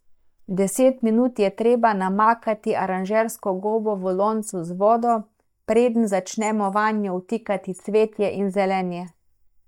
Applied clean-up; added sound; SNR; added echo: neural mask model DeepFilterNet 3.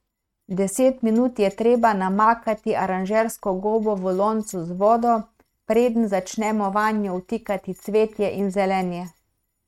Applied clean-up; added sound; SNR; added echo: neural mask model RNNoise.